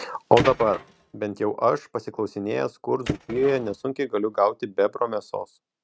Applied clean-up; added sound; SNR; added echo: neural mask model RNNoise.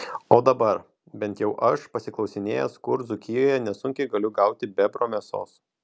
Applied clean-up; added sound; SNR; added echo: none; none; none; none.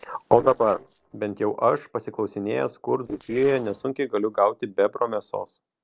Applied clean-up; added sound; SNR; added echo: neural separator model SepFormer DNS4.